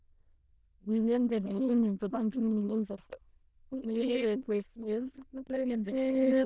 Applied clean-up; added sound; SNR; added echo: neural diffusion model UNIVERSE++.